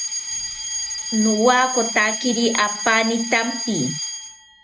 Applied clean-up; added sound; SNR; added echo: none; Alarm; 5 dB; none.